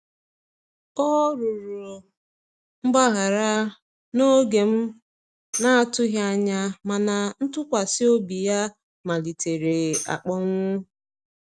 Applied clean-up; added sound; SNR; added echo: none; Tambourine; 12 dB; none.